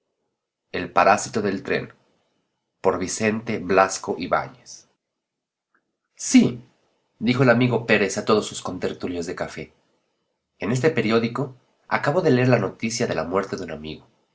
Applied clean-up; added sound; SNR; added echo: none; none; none; none.